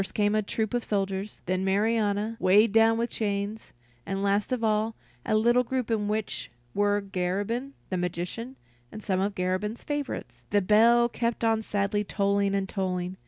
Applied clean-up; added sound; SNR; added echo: none; none; none; none.